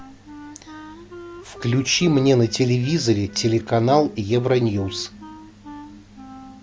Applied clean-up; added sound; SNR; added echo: none; Wind instrument, woodwind instrument; 19 dB; none.